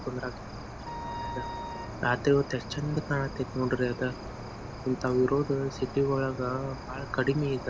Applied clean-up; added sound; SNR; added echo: none; Cricket + Wind instrument, woodwind instrument; 9 dB; none.